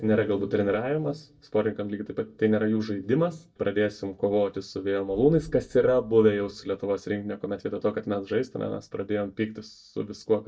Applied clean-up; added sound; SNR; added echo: neural mask model DeepFilterNet 3.